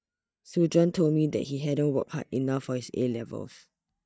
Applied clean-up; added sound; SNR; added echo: neural mask model DeepFilterNet 3.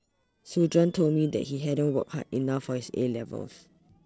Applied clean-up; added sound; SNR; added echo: neural separator model SepFormer DNS4.